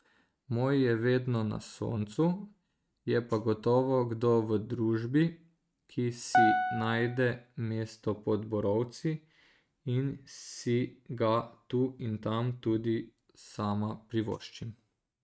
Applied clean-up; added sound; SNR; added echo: neural mask model RNNoise.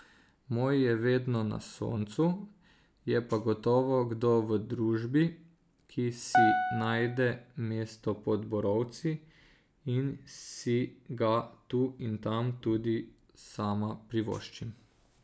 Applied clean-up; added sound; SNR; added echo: none; Piano; -1 dB; none.